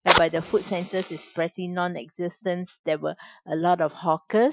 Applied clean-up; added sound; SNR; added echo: classical method Wiener filter.